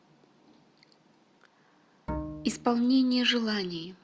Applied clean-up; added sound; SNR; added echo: none; Bowed string instrument; 10 dB; none.